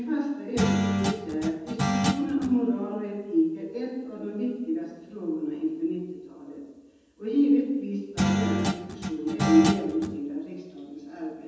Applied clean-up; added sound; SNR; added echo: none; Guitar; 0 dB; reverberation time 1.1 s.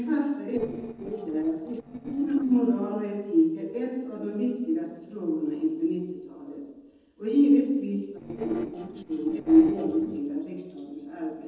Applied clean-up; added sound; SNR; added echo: neural separator model SepFormer DNS4.